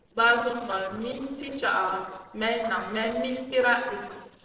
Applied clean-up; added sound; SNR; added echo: neural separator model SepFormer DNS4.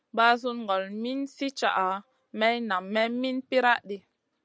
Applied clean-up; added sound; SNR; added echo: none; none; none; none.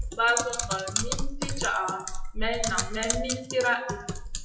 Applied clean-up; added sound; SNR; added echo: classical method WPE with log-MMSE.